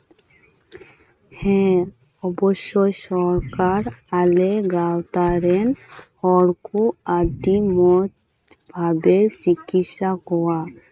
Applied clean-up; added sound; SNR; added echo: neural mask model RNNoise.